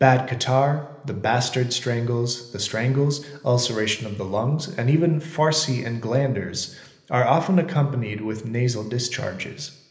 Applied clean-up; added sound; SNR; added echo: none; none; none; reverberation time 0.8 s.